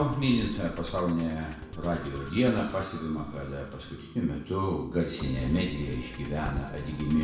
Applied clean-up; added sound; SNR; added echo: none; Musical instrument; 11 dB; reverberation time 0.6 s.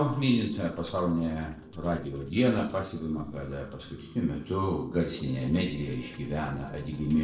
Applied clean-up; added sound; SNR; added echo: neural separator model SepFormer DNS4.